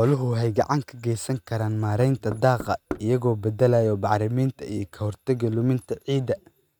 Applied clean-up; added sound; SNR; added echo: neural mask model RNNoise.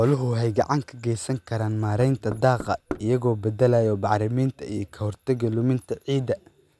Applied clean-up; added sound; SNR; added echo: none; Knock; 13 dB; none.